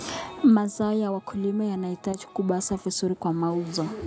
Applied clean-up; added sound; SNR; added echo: none; none; none; none.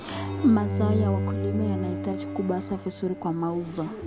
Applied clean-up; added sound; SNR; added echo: none; Bowed string instrument; 2 dB; none.